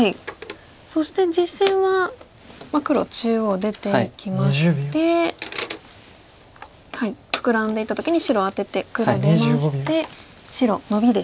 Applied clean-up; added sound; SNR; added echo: none; none; none; none.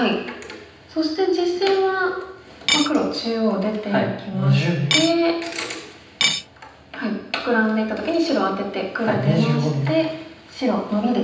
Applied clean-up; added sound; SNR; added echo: none; Cutlery, silverware / Dishes, pots, and pans; 1 dB; reverberation time 0.9 s.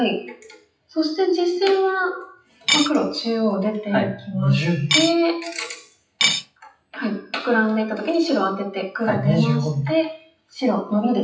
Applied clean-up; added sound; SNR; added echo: classical method WPE with log-MMSE.